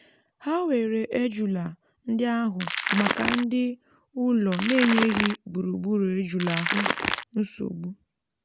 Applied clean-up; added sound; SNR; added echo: none; Crackle; 0 dB; none.